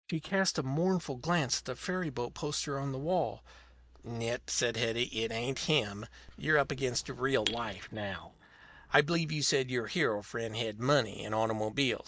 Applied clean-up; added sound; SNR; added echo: neural mask model DeepFilterNet 3.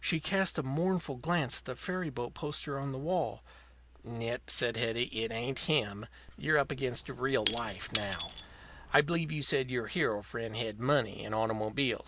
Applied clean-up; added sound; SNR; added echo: none; Shatter / Crushing; 2 dB; none.